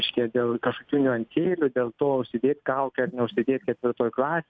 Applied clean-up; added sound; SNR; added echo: none; none; none; none.